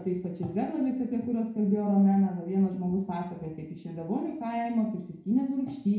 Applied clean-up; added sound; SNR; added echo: none; none; none; reverberation time 0.6 s.